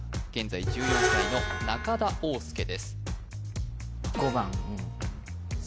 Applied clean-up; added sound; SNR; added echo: none; Screech; 0 dB; none.